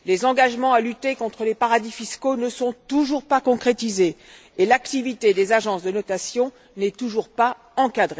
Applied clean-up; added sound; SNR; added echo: none; none; none; none.